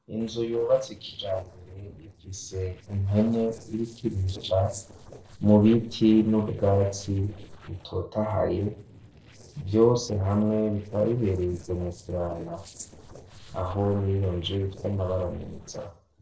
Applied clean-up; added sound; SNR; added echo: neural separator model SepFormer DNS4.